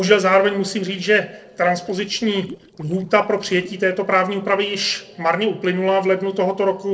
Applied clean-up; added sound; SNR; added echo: neural separator model SepFormer DNS4.